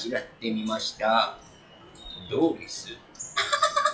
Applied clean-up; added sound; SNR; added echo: classical method WPE with log-MMSE.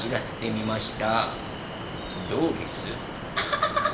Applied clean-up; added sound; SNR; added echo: none; Drip; 6 dB; reverberation time 0.7 s.